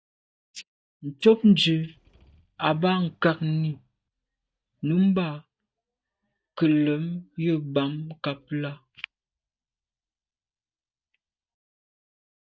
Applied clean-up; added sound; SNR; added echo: neural mask model DeepFilterNet 3.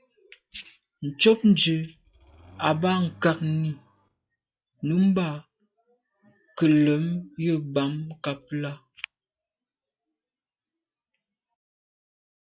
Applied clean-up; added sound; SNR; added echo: classical method log-MMSE.